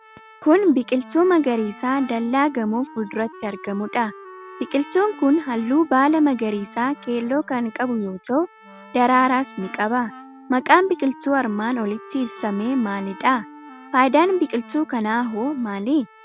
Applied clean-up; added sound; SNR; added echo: none; Trumpet + Wind instrument, woodwind instrument; 20 dB; none.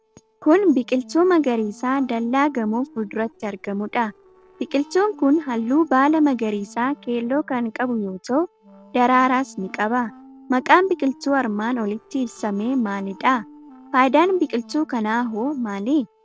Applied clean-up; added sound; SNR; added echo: neural separator model SepFormer DNS4.